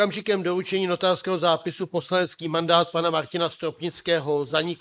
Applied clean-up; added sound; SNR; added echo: neural mask model Resemble Enhance denoiser.